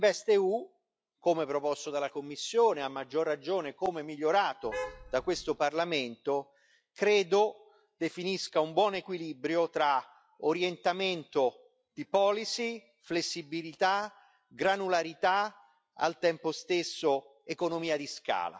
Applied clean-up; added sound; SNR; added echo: classical method log-MMSE.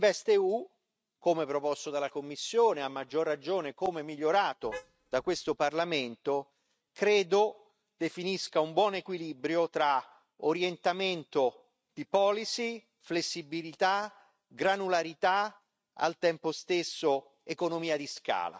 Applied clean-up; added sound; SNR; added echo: neural mask model RNNoise.